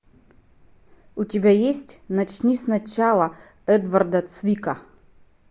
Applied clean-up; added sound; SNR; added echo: none; none; none; none.